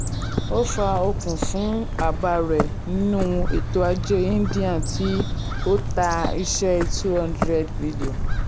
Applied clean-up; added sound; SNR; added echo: none; Bird; 1 dB; none.